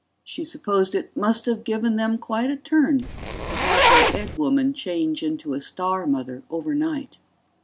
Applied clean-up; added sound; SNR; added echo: none; Zipper (clothing); -5 dB; none.